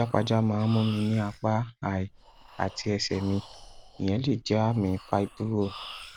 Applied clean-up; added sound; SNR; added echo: none; Breathing; 19 dB; none.